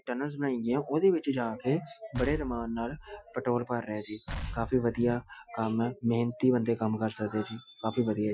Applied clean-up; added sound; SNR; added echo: classical method Wiener filter.